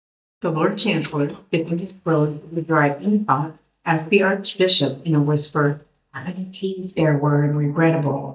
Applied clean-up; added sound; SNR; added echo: neural mask model DeepFilterNet 3.